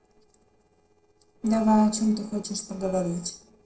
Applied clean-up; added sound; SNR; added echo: neural separator model SepFormer DNS4.